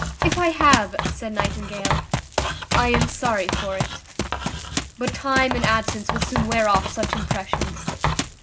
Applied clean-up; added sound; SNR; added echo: none; Run + Writing; 0 dB; none.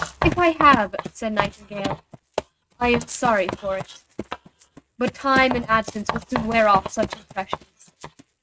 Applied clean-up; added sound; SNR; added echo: neural mask model RNNoise.